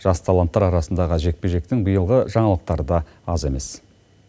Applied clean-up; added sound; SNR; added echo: none; none; none; none.